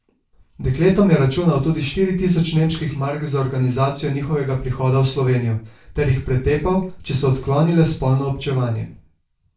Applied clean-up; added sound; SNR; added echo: none; none; none; reverberation time 0.3 s.